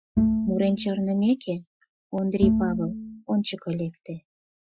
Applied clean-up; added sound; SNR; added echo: classical method Wiener filter.